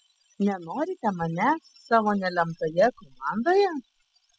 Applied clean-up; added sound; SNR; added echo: classical method spectral subtraction.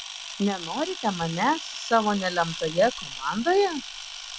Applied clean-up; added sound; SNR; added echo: none; Camera; 11 dB; none.